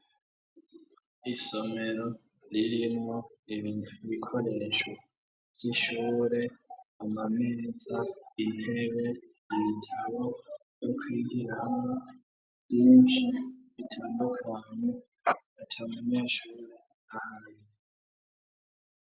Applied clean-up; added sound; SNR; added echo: none; none; none; none.